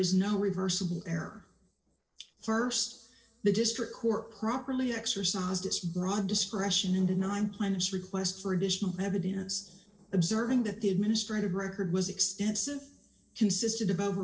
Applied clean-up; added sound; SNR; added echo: neural separator model SepFormer DNS4.